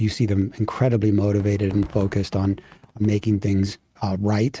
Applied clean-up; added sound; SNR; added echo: neural mask model RNNoise.